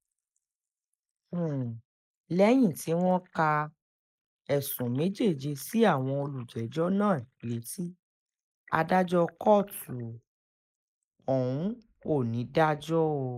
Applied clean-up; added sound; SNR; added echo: neural mask model Resemble Enhance denoiser.